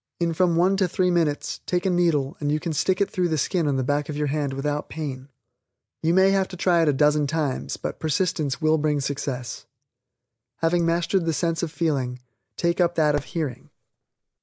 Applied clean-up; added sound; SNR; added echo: neural mask model Resemble Enhance denoiser.